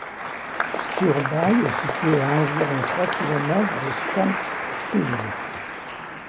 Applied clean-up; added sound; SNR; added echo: none; Applause; 2 dB; none.